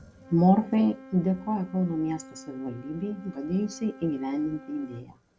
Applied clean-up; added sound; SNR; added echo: none; Wind instrument, woodwind instrument; 19 dB; none.